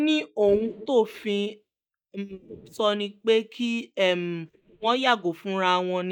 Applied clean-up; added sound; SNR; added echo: neural mask model DeepFilterNet 3.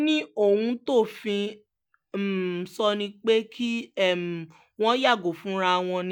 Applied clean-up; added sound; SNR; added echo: none; none; none; none.